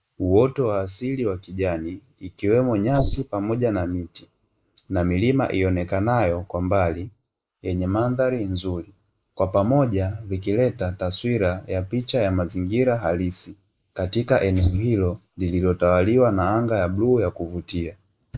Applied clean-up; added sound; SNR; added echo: neural mask model Resemble Enhance denoiser.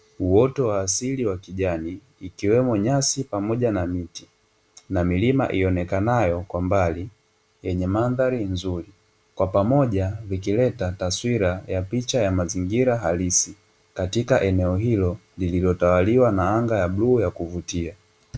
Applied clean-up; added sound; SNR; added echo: none; none; none; none.